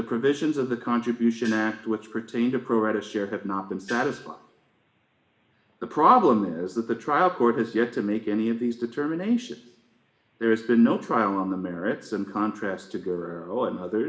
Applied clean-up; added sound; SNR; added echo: none; Gong; 16 dB; reverberation time 0.7 s.